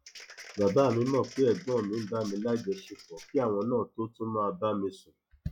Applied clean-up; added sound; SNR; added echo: classical method log-MMSE.